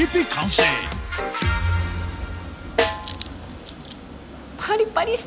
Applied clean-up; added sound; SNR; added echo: none; Snare drum; 5 dB; none.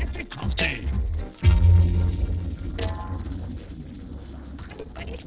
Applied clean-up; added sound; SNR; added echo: neural separator model SepFormer DNS4.